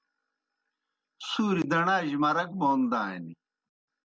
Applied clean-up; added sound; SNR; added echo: none; none; none; none.